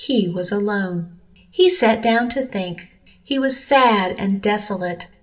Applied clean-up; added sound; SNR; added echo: none; none; none; reverberation time 0.6 s.